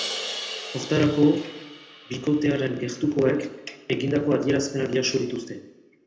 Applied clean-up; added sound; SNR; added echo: none; Crash cymbal; 14 dB; reverberation time 0.7 s.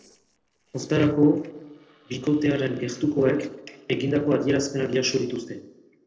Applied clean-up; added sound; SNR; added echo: neural separator model SepFormer DNS4.